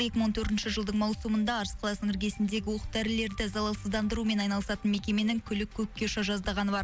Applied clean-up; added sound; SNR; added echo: none; none; none; none.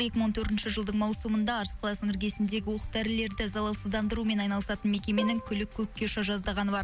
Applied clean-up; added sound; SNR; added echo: none; Plucked string instrument; 12 dB; none.